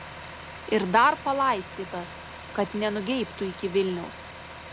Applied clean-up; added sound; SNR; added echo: none; Truck; 13 dB; none.